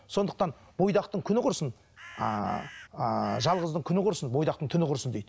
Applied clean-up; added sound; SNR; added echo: none; Bird; 17 dB; none.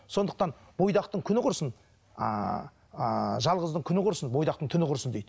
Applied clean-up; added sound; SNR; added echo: none; none; none; none.